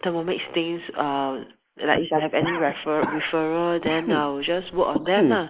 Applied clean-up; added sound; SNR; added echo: neural mask model Resemble Enhance denoiser.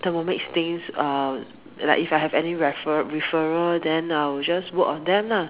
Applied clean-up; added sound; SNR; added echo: none; none; none; none.